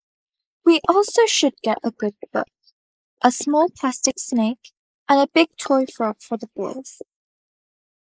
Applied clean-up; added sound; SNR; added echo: neural mask model Resemble Enhance denoiser.